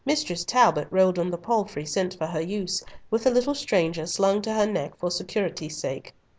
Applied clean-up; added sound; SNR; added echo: none; none; none; none.